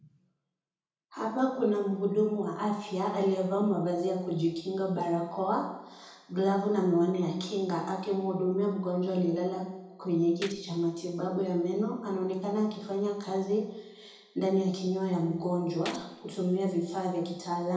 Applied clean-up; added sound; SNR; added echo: none; Gunshot, gunfire; 20 dB; reverberation time 0.9 s.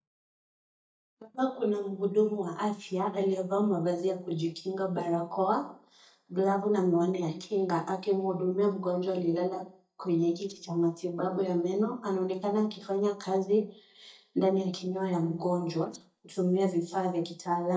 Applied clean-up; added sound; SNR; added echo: neural mask model DeepFilterNet 3.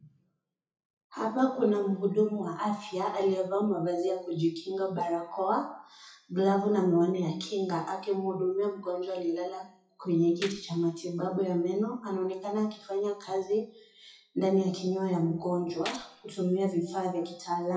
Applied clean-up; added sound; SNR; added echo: classical method WPE with log-MMSE.